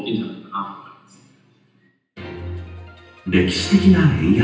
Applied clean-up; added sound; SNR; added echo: none; none; none; reverberation time 0.9 s.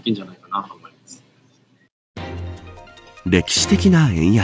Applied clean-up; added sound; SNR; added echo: none; none; none; none.